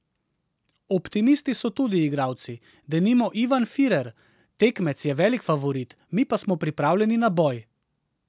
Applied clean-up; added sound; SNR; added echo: none; none; none; none.